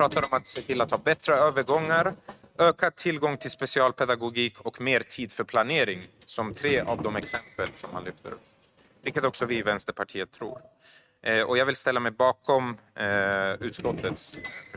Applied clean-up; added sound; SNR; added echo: neural mask model RNNoise.